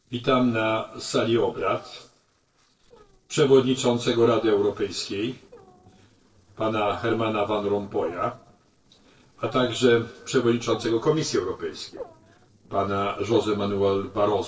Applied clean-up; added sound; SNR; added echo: neural separator model SepFormer DNS4.